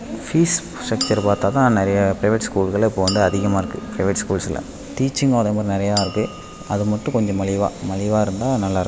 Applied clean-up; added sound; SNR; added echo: none; Chink, clink; 15 dB; none.